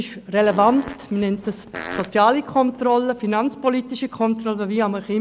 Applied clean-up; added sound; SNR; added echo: none; Fart; 14 dB; none.